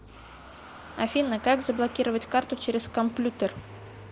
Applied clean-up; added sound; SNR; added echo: none; Engine starting / Motor vehicle (road); 17 dB; none.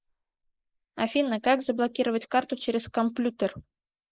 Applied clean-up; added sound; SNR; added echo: neural mask model Resemble Enhance denoiser.